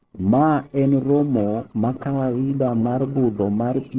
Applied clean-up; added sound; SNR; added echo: neural separator model SepFormer DNS4.